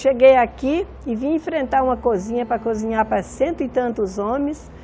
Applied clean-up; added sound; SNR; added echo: none; Bowed string instrument; 20 dB; none.